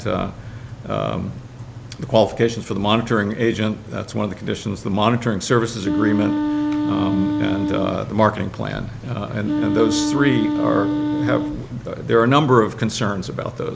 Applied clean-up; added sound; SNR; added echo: none; Wind instrument, woodwind instrument; 1 dB; none.